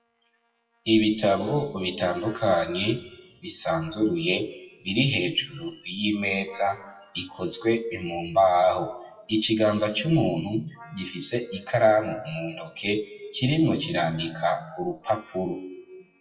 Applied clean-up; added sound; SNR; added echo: classical method WPE with log-MMSE.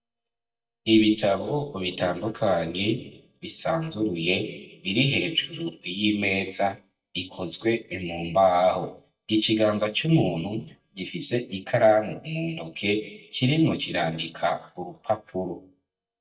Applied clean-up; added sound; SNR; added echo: neural mask model DeepFilterNet 3.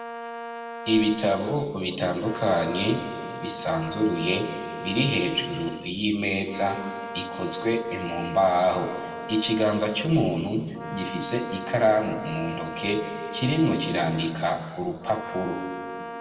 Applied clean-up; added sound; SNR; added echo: none; Brass instrument; 10 dB; reverberation time 1.7 s.